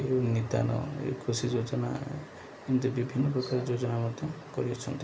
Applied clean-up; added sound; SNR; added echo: none; none; none; none.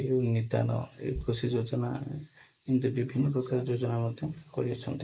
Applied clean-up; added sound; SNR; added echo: neural mask model Resemble Enhance denoiser.